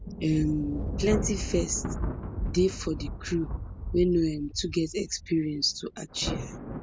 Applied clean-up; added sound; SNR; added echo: none; Thunder + Thunder; 5 dB; none.